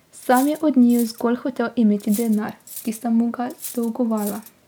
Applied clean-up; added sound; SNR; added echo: none; Cutlery, silverware; 18 dB; none.